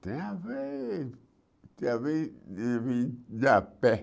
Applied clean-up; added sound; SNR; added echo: none; none; none; none.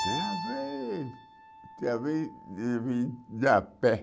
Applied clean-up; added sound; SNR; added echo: none; Keyboard (musical); 10 dB; none.